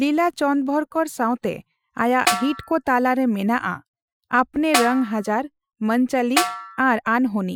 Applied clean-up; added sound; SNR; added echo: classical method Wiener filter.